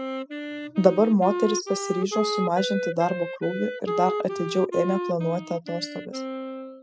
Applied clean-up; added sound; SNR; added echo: classical method spectral subtraction.